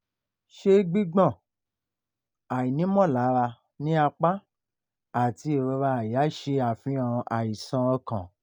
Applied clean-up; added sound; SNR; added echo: none; none; none; none.